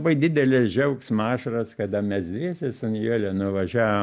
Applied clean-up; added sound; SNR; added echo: none; none; none; none.